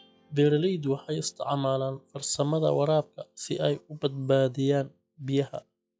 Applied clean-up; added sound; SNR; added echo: classical method log-MMSE.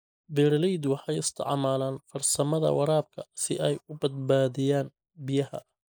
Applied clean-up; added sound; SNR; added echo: neural mask model Resemble Enhance denoiser.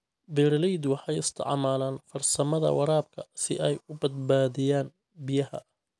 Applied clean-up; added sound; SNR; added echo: none; none; none; none.